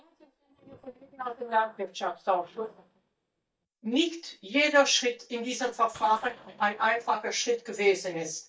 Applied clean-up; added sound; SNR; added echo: neural mask model DeepFilterNet 3.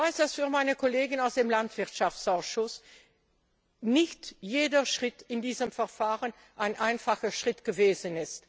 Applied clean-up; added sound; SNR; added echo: none; none; none; none.